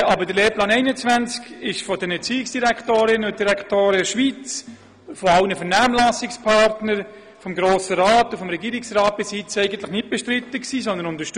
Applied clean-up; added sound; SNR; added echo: none; none; none; none.